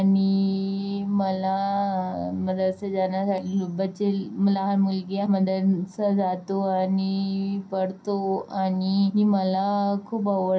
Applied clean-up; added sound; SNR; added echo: none; none; none; reverberation time 0.3 s.